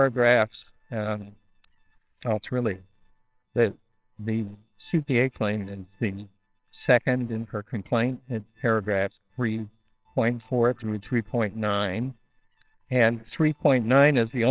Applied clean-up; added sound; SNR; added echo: neural separator model SepFormer WHAMR!.